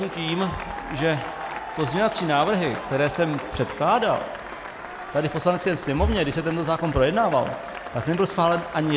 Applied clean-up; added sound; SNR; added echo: none; Applause / Cheering + Breathing; 10 dB; none.